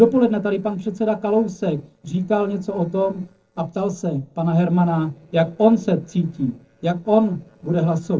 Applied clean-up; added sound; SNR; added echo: neural separator model SepFormer DNS4.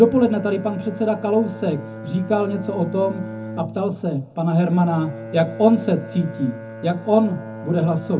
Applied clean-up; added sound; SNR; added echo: none; Bowed string instrument; 13 dB; reverberation time 0.3 s.